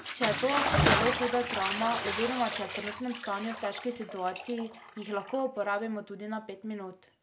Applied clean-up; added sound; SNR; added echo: none; Bathtub (filling or washing) / Splash, splatter; 0 dB; none.